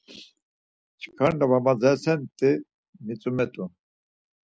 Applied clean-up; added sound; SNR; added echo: none; none; none; none.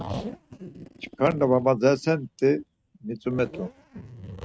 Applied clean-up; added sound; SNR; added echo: neural mask model RNNoise.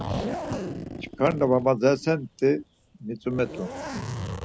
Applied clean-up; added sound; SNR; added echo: none; Zipper (clothing); 8 dB; none.